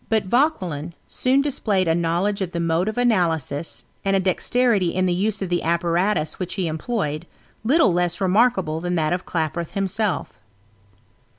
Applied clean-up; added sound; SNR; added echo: none; none; none; none.